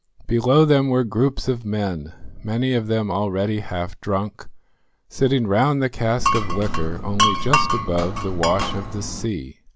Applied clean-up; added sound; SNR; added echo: none; Glass; 0 dB; none.